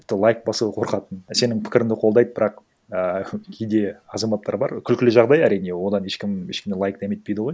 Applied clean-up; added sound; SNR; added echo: none; none; none; none.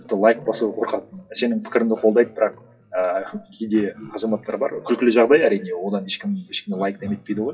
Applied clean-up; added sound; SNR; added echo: classical method WPE with log-MMSE.